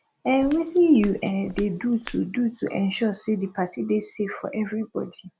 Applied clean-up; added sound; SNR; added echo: none; Walk, footsteps; 17 dB; none.